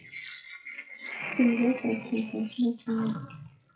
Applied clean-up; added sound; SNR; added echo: classical method WPE with log-MMSE.